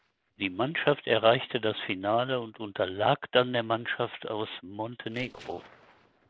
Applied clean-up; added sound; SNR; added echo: neural separator model SepFormer DNS4.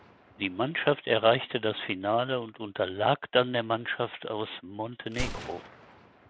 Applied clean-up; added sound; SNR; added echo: none; Gunshot, gunfire; 16 dB; none.